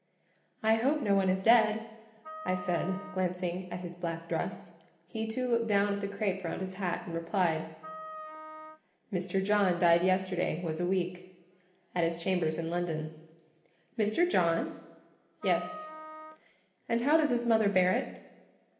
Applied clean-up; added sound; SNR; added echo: none; Wind instrument, woodwind instrument; 14 dB; reverberation time 1.0 s.